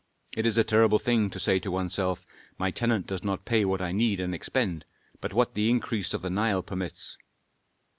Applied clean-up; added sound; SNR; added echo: none; none; none; none.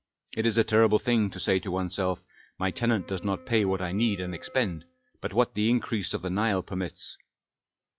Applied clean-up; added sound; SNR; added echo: classical method log-MMSE.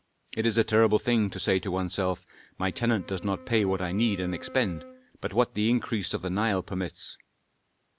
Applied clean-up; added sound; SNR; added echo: none; Wind instrument, woodwind instrument; 18 dB; none.